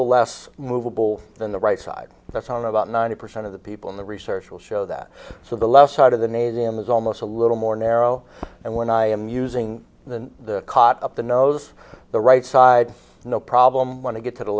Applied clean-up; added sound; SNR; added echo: none; none; none; none.